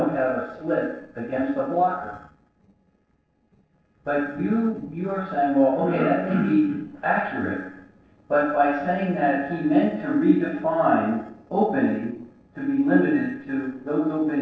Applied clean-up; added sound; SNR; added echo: neural separator model SepFormer DNS4.